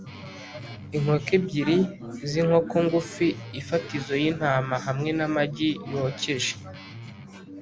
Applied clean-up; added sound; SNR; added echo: none; Guitar; 16 dB; none.